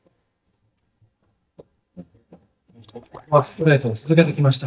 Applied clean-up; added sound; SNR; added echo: neural mask model DeepFilterNet 3.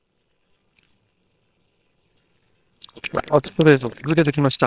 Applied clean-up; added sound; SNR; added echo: neural separator model SepFormer WHAMR!.